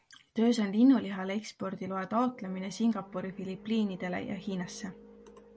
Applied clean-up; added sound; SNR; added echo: none; none; none; none.